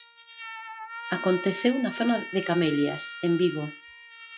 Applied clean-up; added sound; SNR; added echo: classical method log-MMSE.